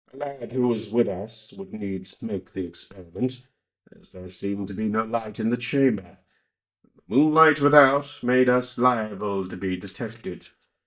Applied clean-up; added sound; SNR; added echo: neural mask model DeepFilterNet 3.